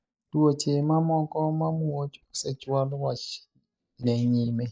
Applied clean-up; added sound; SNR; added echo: neural mask model DeepFilterNet 3.